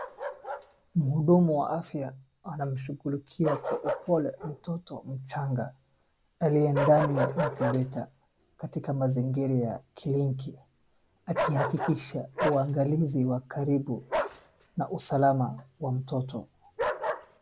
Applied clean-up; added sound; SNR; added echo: none; Bark; 8 dB; none.